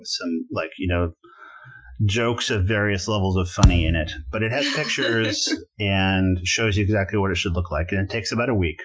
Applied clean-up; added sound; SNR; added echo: classical method Wiener filter.